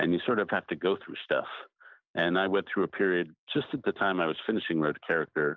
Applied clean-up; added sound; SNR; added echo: none; none; none; none.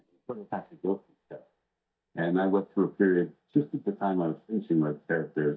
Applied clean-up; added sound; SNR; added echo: neural mask model DeepFilterNet 3.